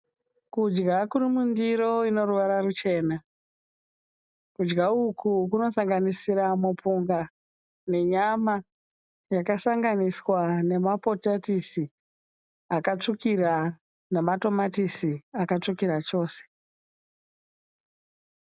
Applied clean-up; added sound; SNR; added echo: none; none; none; none.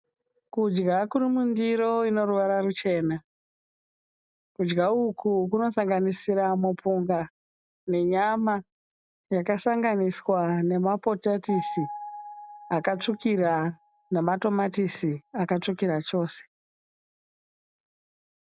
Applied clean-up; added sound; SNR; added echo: none; Piano; 14 dB; none.